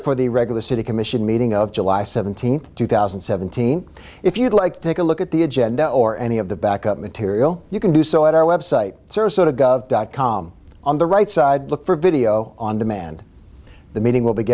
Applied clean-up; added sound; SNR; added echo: none; none; none; none.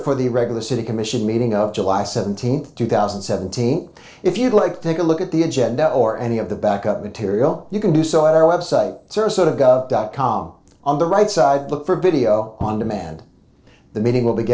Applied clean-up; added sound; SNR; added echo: neural separator model SepFormer DNS4.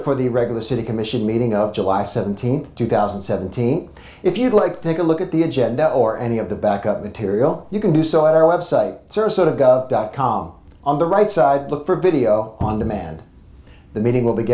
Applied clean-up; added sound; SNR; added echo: none; Cupboard open or close; 7 dB; reverberation time 0.4 s.